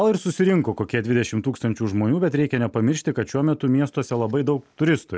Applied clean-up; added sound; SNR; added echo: none; none; none; none.